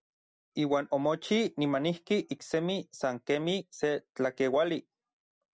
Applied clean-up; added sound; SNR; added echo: none; none; none; none.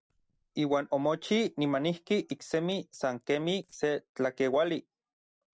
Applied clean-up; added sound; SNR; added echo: neural separator model SepFormer DNS4.